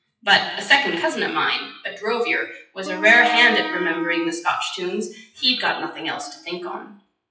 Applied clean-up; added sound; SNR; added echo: classical method WPE with log-MMSE.